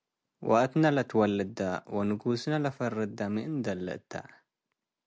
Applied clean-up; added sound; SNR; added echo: none; none; none; none.